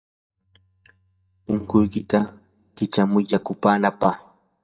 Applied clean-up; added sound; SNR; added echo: neural mask model DeepFilterNet 3.